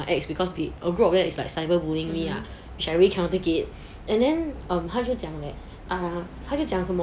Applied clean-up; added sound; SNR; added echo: none; none; none; none.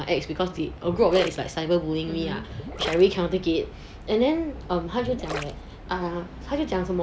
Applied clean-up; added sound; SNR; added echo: none; Gurgling; 11 dB; none.